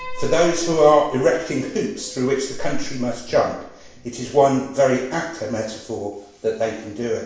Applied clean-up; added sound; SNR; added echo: none; Piano; 10 dB; reverberation time 0.7 s.